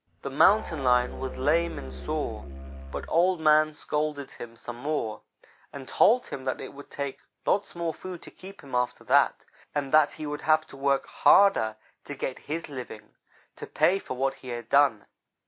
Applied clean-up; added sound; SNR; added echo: none; Musical instrument; 11 dB; none.